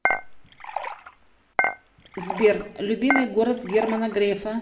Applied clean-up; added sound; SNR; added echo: none; Dishes, pots, and pans / Chink, clink; 5 dB; reverberation time 0.8 s.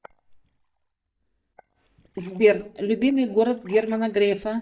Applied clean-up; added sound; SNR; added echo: neural mask model DeepFilterNet 3.